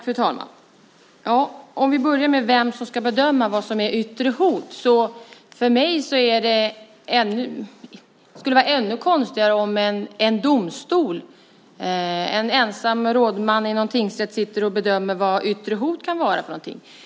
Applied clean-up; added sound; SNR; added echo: none; none; none; none.